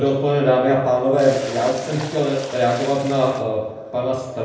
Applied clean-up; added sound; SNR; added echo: none; Splash, splatter; 16 dB; reverberation time 0.9 s.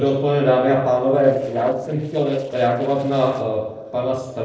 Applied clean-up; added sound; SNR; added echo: neural separator model SepFormer DNS4.